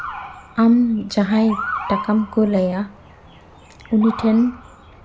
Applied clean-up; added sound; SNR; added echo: none; Motor vehicle (road) / Siren; 12 dB; none.